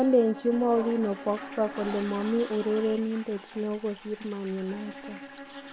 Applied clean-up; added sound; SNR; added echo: none; Toilet flush + Bowed string instrument; 13 dB; none.